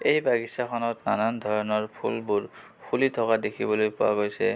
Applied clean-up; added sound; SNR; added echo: none; none; none; none.